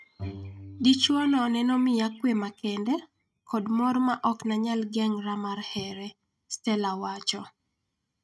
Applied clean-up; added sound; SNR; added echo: neural mask model RNNoise.